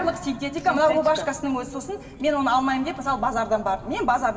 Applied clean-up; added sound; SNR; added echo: none; Car; 18 dB; reverberation time 1.5 s.